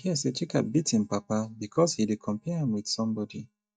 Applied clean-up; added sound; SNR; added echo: neural mask model DeepFilterNet 3.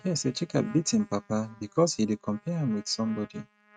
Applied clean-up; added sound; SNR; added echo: neural mask model RNNoise.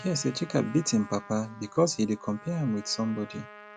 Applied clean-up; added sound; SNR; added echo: none; Trumpet; 19 dB; none.